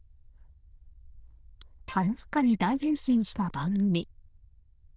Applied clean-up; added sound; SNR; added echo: neural diffusion model UNIVERSE++.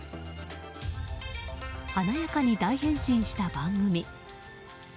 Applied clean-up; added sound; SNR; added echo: none; none; none; none.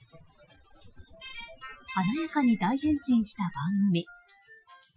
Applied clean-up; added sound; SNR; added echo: classical method Wiener filter.